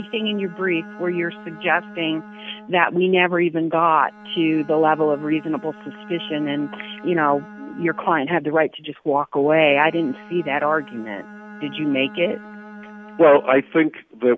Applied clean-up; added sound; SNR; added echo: none; Bowed string instrument; 19 dB; none.